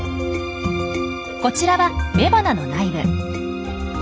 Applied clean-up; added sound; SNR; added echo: none; none; none; none.